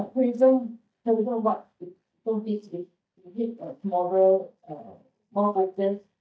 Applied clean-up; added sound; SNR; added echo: neural mask model DeepFilterNet 3.